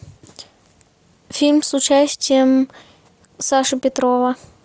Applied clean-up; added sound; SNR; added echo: none; none; none; none.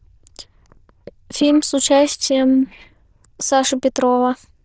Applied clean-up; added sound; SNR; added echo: neural diffusion model UNIVERSE++.